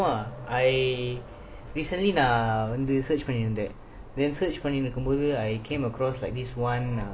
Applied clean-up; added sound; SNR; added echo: none; none; none; none.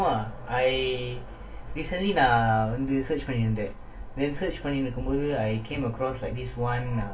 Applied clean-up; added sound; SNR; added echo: none; none; none; reverberation time 0.2 s.